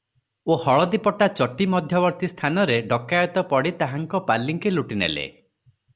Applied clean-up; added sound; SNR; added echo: none; none; none; none.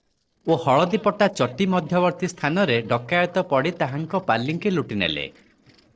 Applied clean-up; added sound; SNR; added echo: neural separator model SepFormer DNS4.